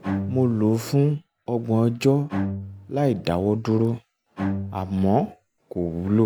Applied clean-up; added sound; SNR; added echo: none; Bowed string instrument; 10 dB; none.